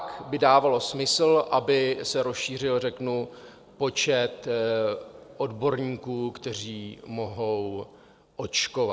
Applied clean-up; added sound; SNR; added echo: none; none; none; none.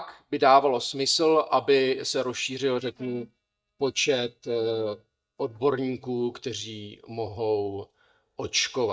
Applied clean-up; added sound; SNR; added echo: neural mask model DeepFilterNet 3.